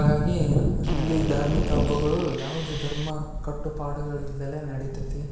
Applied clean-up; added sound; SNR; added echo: none; Drill; 10 dB; reverberation time 0.9 s.